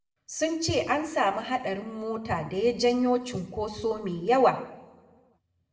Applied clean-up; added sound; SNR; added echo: none; none; none; reverberation time 0.7 s.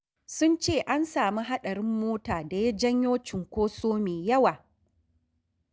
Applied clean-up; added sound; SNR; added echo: none; none; none; none.